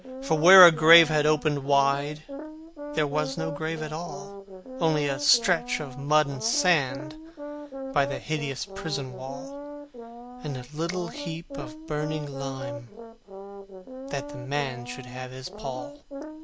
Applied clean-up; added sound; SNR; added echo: none; Brass instrument; 11 dB; none.